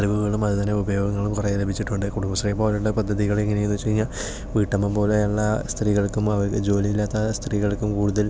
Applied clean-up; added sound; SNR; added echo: none; none; none; none.